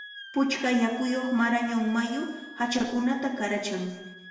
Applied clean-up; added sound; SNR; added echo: none; Wind instrument, woodwind instrument; 17 dB; reverberation time 1.0 s.